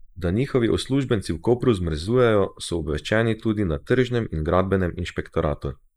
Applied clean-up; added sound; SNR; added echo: neural mask model Resemble Enhance denoiser.